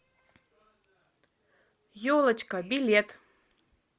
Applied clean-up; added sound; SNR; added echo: none; none; none; none.